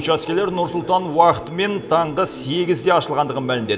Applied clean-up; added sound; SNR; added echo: none; Telephone; 19 dB; none.